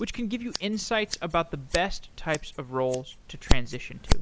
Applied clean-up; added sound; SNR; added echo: none; Scissors; -2 dB; none.